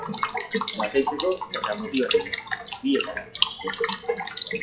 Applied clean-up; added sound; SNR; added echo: classical method WPE with log-MMSE.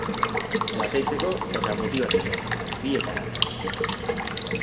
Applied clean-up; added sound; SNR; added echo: none; Water tap, faucet / Water / Liquid; -5 dB; reverberation time 1.1 s.